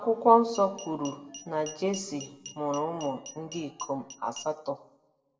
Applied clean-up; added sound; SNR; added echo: none; Glass; 17 dB; reverberation time 0.5 s.